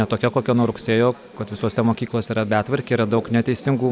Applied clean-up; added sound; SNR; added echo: none; none; none; none.